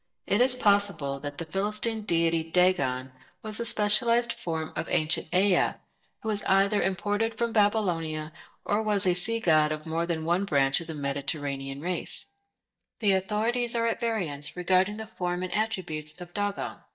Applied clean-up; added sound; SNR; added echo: neural mask model DeepFilterNet 3.